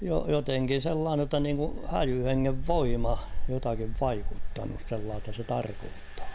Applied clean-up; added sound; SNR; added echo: none; Engine; 1 dB; none.